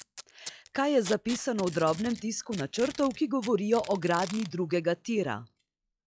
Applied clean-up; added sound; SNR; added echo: classical method log-MMSE.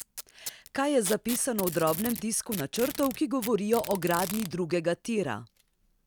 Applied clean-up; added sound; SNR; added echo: none; Packing tape, duct tape; 12 dB; none.